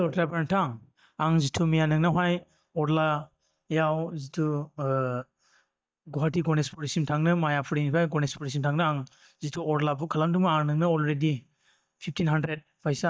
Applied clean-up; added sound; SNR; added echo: neural mask model DeepFilterNet 3.